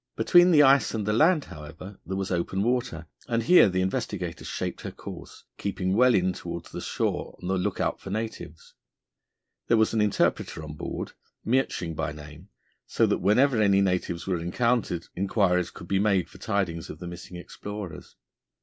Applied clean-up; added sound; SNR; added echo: none; none; none; none.